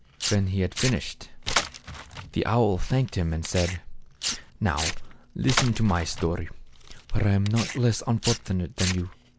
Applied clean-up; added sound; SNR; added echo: none; Tearing; 8 dB; none.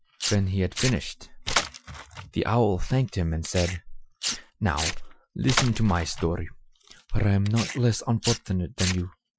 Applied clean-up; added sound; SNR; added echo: classical method Wiener filter.